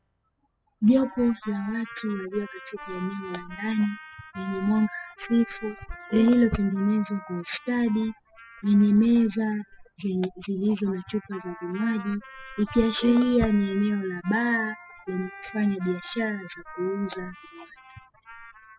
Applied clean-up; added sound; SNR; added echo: classical method spectral subtraction.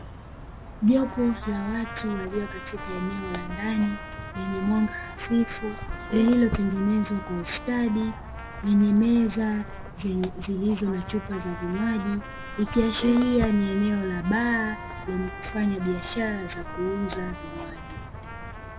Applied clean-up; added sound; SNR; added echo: none; Walk, footsteps + Trumpet; 10 dB; none.